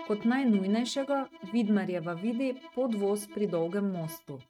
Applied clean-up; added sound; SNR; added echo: neural mask model RNNoise.